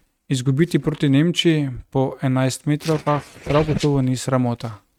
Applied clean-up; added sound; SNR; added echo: neural mask model RNNoise.